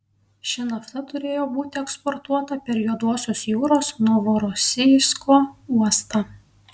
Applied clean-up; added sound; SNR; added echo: none; none; none; none.